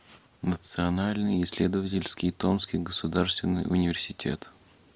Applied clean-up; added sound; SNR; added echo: none; none; none; none.